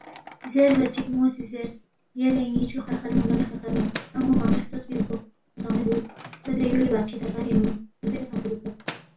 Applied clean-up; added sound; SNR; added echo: none; Microwave oven; 20 dB; reverberation time 0.3 s.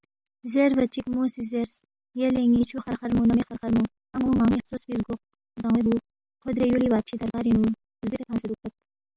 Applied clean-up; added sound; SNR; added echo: none; none; none; none.